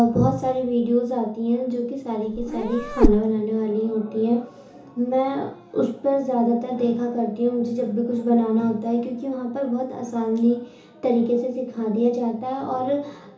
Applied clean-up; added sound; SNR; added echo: none; Meow; -1 dB; reverberation time 0.8 s.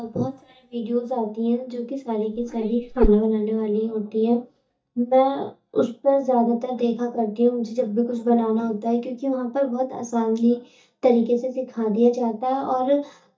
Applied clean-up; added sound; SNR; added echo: neural mask model DeepFilterNet 3.